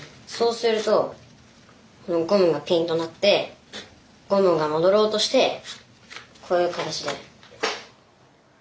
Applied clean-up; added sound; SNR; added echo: none; none; none; none.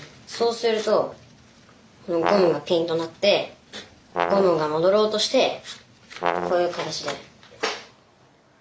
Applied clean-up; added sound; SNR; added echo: none; Brass instrument; 4 dB; none.